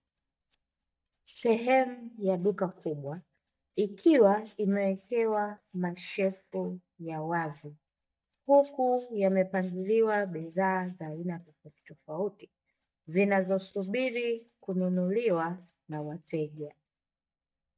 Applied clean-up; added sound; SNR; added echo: neural mask model DeepFilterNet 3.